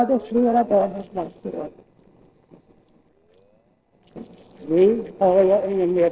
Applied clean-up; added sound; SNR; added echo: neural separator model SepFormer DNS4.